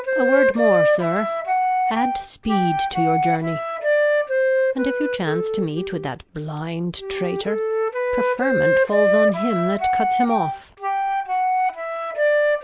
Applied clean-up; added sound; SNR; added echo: none; Wind instrument, woodwind instrument; -5 dB; none.